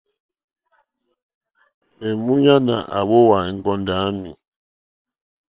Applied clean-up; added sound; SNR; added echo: neural separator model SepFormer WHAM!.